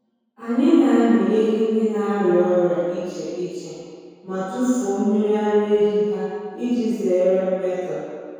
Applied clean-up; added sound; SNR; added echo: none; none; none; reverberation time 2.0 s.